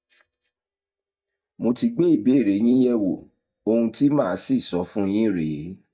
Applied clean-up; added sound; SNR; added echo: neural mask model DeepFilterNet 3.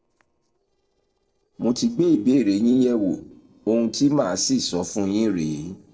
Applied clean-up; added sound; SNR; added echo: neural separator model SepFormer DNS4.